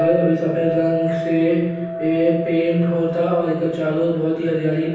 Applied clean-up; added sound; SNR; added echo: none; Chink, clink; 8 dB; reverberation time 1.1 s.